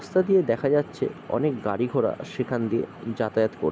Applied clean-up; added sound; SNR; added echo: none; none; none; none.